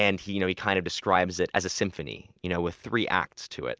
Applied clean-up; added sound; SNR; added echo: none; none; none; none.